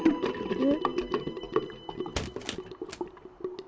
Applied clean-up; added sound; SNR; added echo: none; Sink (filling or washing) / Gurgling; -3 dB; none.